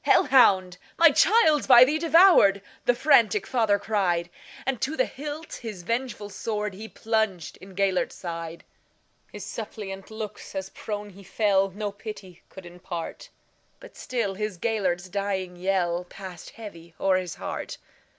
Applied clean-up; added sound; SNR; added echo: none; none; none; none.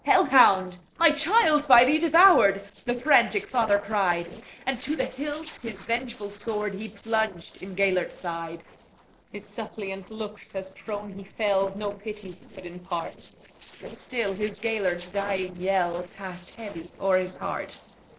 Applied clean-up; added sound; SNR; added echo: neural separator model SepFormer DNS4.